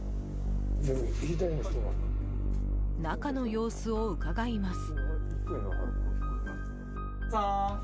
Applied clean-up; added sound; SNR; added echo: none; none; none; none.